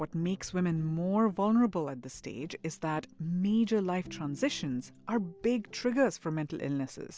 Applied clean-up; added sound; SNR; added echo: none; none; none; none.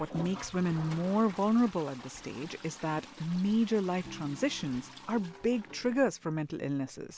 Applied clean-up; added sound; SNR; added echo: none; Toilet flush; 18 dB; none.